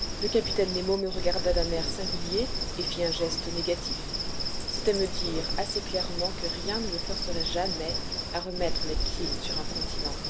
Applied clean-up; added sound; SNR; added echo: none; Insect; -2 dB; none.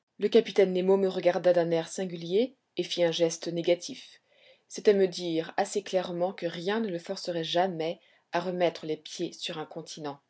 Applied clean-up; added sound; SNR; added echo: none; none; none; none.